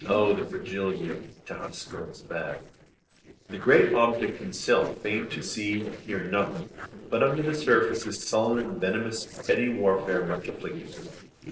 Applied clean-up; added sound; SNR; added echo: neural separator model SepFormer DNS4.